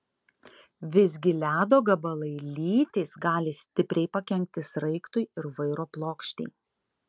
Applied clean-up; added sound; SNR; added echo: none; none; none; none.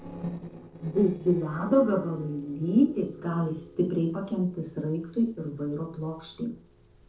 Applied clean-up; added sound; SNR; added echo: neural separator model SepFormer DNS4.